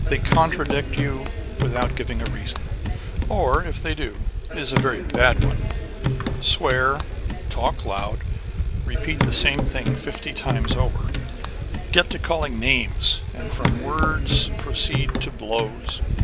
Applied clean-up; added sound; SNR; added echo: none; Bicycle + Hands / Wood; -1 dB; none.